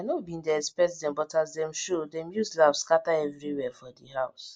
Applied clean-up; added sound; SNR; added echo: none; none; none; none.